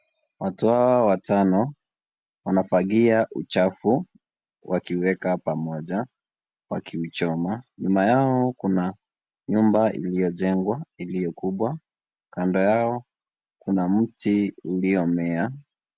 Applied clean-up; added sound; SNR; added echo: none; none; none; none.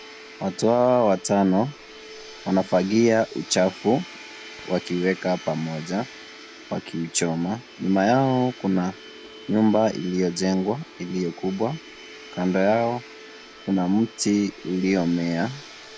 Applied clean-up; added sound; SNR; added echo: none; Domestic sounds, home sounds; 18 dB; none.